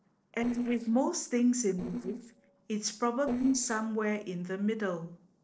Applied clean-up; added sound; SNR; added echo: neural separator model SepFormer DNS4.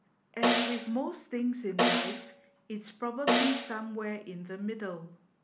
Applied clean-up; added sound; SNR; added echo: none; Snare drum; -4 dB; none.